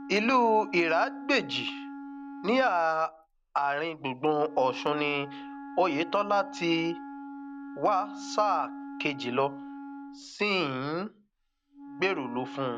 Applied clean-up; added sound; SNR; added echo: none; Wind instrument, woodwind instrument; 13 dB; none.